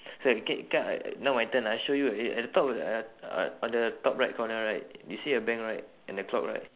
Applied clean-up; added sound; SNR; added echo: none; none; none; none.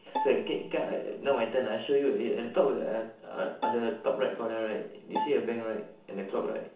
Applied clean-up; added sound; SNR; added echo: none; Bowed string instrument; 8 dB; reverberation time 0.8 s.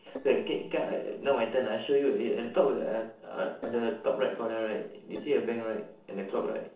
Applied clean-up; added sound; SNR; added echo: neural separator model SepFormer DNS4.